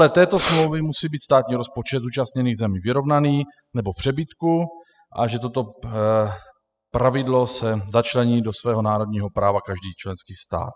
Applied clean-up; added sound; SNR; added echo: classical method spectral subtraction.